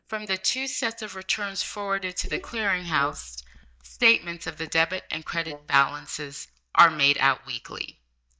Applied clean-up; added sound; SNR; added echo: neural mask model DeepFilterNet 3.